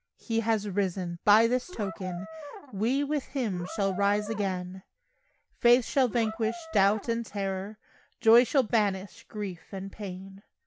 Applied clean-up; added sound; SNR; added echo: none; Brass instrument; 13 dB; none.